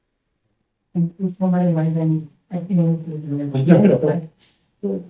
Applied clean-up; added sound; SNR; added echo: neural mask model DeepFilterNet 3.